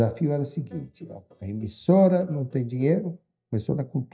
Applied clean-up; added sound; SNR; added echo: neural mask model DeepFilterNet 3.